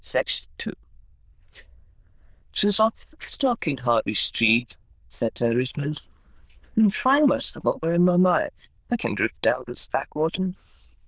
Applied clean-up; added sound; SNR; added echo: neural diffusion model UNIVERSE++.